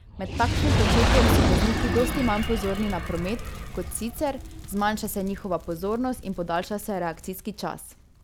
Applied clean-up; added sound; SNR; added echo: none; Fire; -2 dB; none.